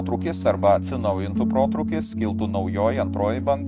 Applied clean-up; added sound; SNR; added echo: neural mask model RNNoise.